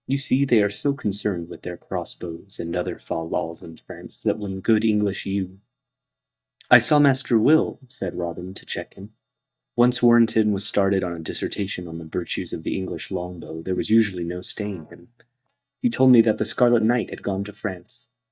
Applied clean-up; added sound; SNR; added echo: neural mask model DeepFilterNet 3.